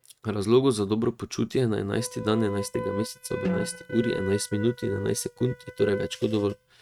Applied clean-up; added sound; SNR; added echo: neural mask model RNNoise.